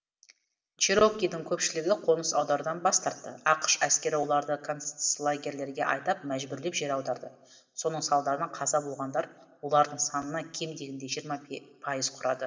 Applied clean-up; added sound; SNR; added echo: none; none; none; reverberation time 1.0 s.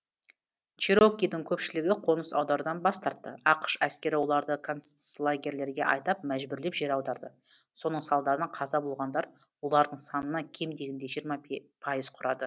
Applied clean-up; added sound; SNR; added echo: none; none; none; none.